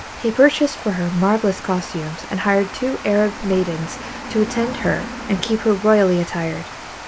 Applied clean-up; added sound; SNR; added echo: none; Water; 12 dB; none.